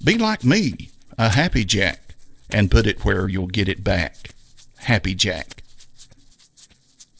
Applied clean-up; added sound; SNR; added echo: neural separator model SepFormer DNS4.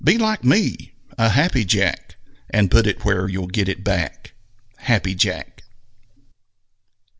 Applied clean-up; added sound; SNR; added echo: none; none; none; none.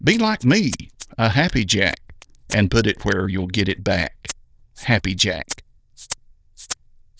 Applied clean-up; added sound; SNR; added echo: neural diffusion model UNIVERSE++.